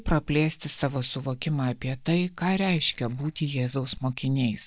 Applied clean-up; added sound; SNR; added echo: neural mask model DeepFilterNet 3.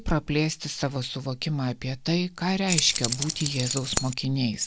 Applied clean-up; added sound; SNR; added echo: none; Keys jangling; 3 dB; none.